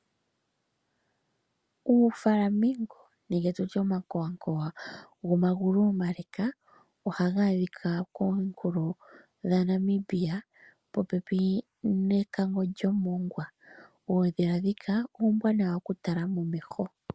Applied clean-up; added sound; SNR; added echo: none; none; none; none.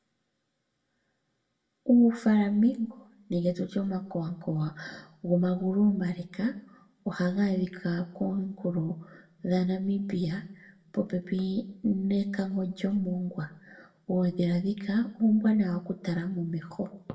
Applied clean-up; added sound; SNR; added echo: none; none; none; reverberation time 0.5 s.